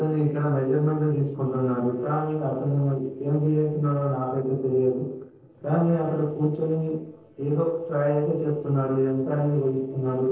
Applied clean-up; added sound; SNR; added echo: neural separator model SepFormer DNS4.